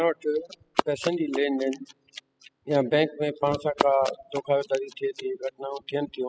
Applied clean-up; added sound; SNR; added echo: classical method spectral subtraction.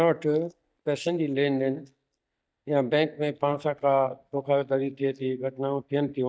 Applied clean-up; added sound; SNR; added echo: neural mask model DeepFilterNet 3.